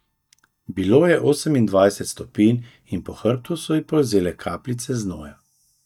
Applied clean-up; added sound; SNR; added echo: neural mask model DeepFilterNet 3.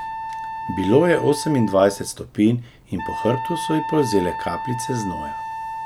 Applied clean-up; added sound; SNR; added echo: none; Wind instrument, woodwind instrument; 8 dB; none.